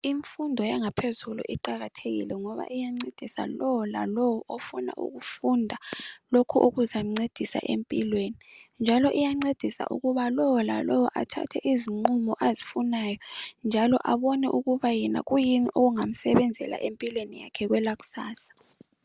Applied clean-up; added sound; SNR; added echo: none; none; none; none.